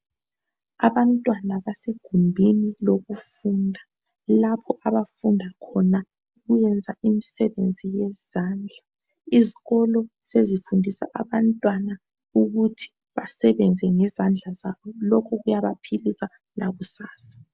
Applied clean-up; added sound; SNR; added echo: none; none; none; none.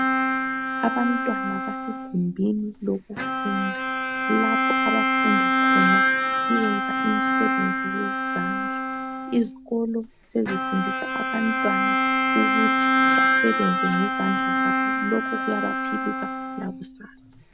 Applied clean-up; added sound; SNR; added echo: none; Bowed string instrument; -4 dB; none.